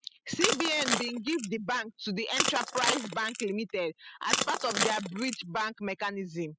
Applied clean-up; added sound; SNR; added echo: classical method spectral subtraction.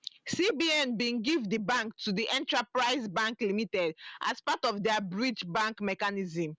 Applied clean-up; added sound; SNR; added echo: none; none; none; none.